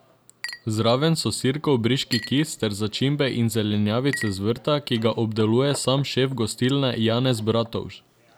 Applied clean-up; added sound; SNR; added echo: none; Chink, clink; 18 dB; none.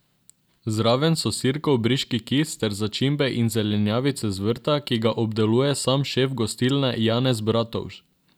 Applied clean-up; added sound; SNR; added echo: none; none; none; none.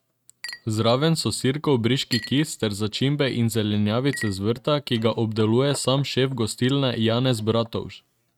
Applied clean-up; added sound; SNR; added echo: neural mask model RNNoise.